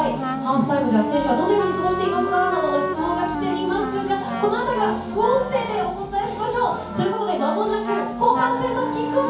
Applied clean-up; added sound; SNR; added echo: none; Wind instrument, woodwind instrument; 6 dB; reverberation time 0.6 s.